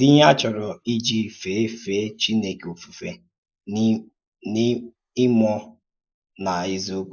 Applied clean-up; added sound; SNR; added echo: neural mask model Resemble Enhance denoiser.